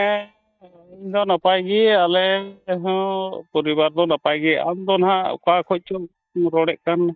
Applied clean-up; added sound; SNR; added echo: neural mask model DeepFilterNet 3.